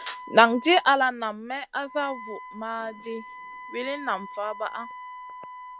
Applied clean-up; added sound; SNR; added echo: none; Wind instrument, woodwind instrument; 15 dB; none.